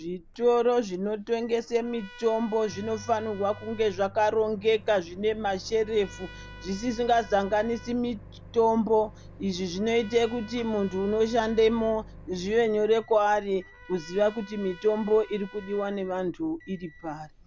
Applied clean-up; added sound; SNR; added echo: none; Microwave oven + Trumpet; 19 dB; none.